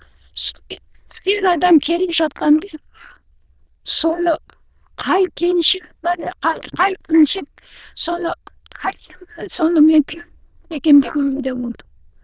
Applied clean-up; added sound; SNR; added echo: neural diffusion model UNIVERSE++.